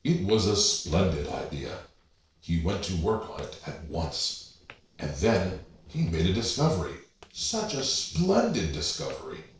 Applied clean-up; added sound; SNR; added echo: neural separator model SepFormer DNS4.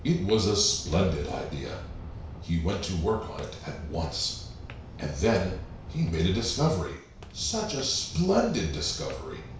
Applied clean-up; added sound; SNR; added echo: none; Walk, footsteps; 12 dB; reverberation time 0.6 s.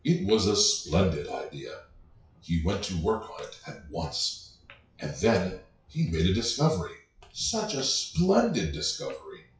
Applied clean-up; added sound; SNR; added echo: classical method WPE with log-MMSE.